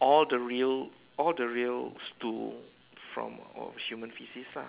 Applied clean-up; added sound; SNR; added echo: none; none; none; none.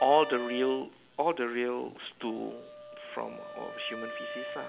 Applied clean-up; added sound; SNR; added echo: none; Wind instrument, woodwind instrument; 11 dB; none.